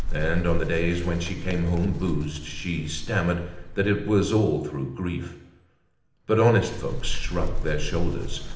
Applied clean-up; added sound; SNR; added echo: none; Bird; 4 dB; reverberation time 0.8 s.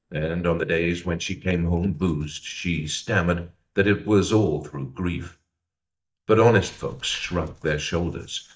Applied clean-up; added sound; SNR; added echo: neural mask model DeepFilterNet 3.